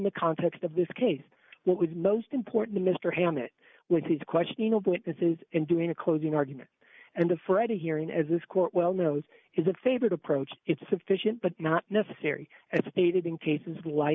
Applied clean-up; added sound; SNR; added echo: none; none; none; none.